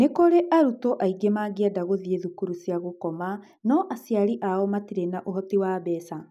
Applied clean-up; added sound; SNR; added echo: none; none; none; none.